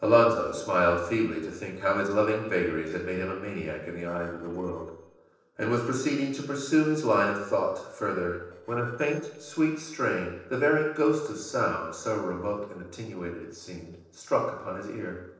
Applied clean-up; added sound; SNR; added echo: neural separator model SepFormer DNS4.